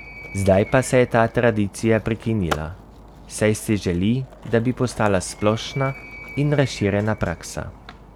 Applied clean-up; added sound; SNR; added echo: none; Animal + Skateboard; 17 dB; none.